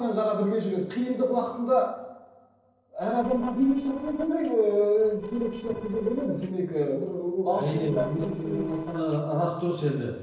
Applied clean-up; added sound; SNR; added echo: neural separator model SepFormer DNS4.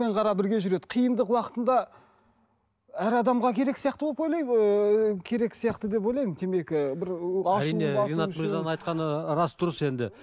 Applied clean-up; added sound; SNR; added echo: none; none; none; none.